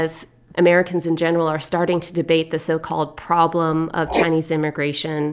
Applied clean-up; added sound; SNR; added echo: none; Writing; 12 dB; none.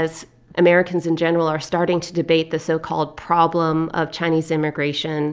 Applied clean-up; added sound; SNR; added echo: none; none; none; none.